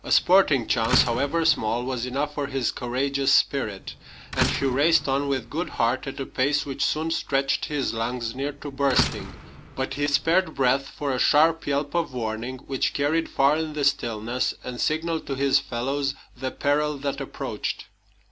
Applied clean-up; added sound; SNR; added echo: none; Slam; 8 dB; none.